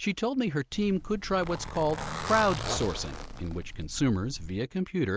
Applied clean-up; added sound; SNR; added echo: none; Zipper (clothing); 8 dB; none.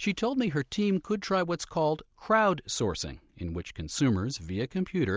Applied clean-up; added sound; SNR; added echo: none; none; none; none.